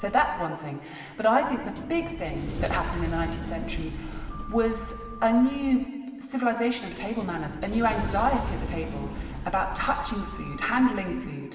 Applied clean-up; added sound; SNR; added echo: none; Sliding door; 8 dB; reverberation time 2.4 s.